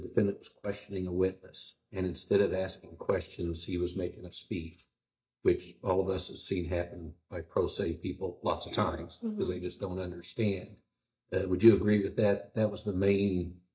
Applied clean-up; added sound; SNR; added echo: neural mask model DeepFilterNet 3.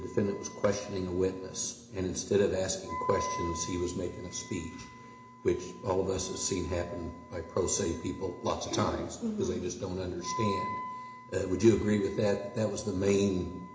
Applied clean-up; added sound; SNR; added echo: none; Wind instrument, woodwind instrument; 13 dB; reverberation time 0.8 s.